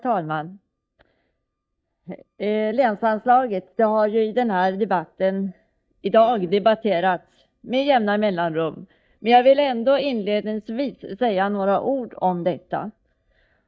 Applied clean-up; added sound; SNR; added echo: neural mask model DeepFilterNet 3.